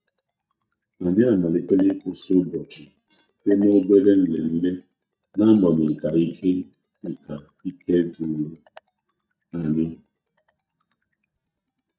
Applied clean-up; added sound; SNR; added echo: neural mask model DeepFilterNet 3.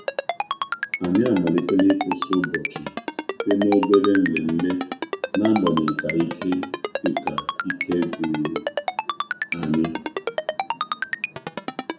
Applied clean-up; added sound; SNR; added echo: none; Ringtone; 5 dB; reverberation time 0.6 s.